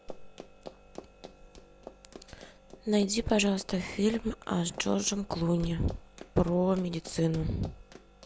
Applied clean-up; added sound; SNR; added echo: none; Run; 19 dB; none.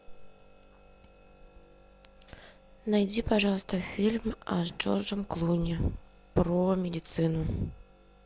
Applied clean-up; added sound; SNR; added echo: none; none; none; none.